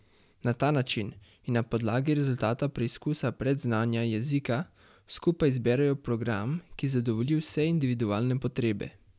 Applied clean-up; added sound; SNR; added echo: none; none; none; none.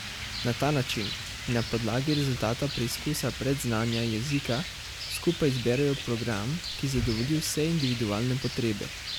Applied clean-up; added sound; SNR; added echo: none; Rain; 8 dB; none.